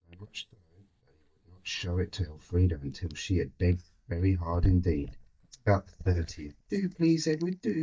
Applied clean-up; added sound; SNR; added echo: neural mask model DeepFilterNet 3.